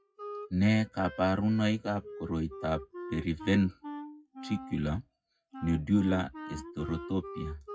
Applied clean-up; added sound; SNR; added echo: classical method WPE with log-MMSE.